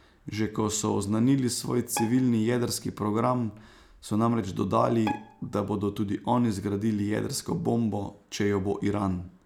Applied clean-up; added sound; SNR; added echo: none; Bowed string instrument; 16 dB; none.